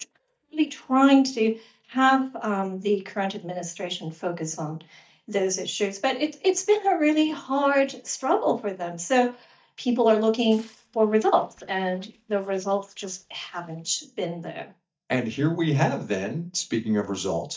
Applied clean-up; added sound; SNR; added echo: neural mask model DeepFilterNet 3.